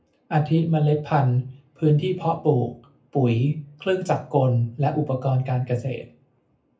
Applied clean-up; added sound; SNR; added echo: none; none; none; reverberation time 0.3 s.